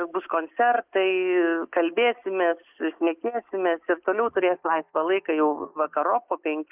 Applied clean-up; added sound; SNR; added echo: neural mask model DeepFilterNet 3.